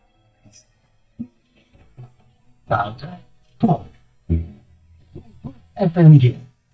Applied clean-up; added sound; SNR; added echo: neural mask model DeepFilterNet 3.